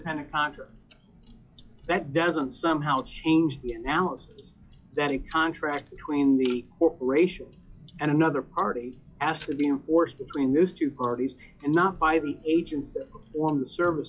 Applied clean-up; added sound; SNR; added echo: classical method log-MMSE.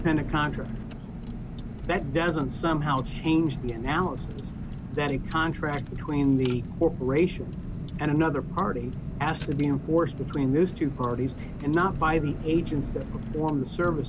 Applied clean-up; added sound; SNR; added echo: none; Car; 7 dB; none.